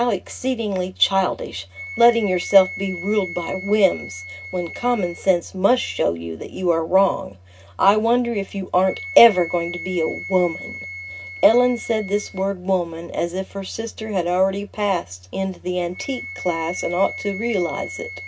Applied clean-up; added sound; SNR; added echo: none; Wind instrument, woodwind instrument; 15 dB; reverberation time 0.4 s.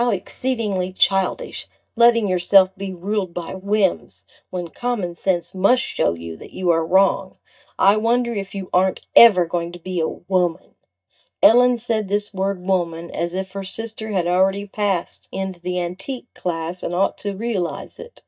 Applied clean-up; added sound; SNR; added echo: neural mask model DeepFilterNet 3.